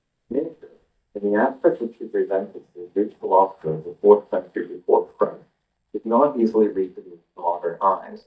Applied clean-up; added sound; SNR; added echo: neural mask model DeepFilterNet 3.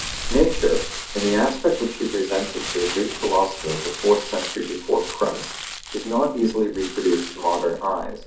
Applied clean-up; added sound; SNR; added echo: none; Crumpling, crinkling; 8 dB; reverberation time 0.4 s.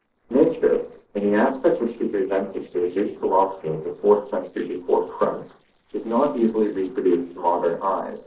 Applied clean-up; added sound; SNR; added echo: neural separator model SepFormer DNS4.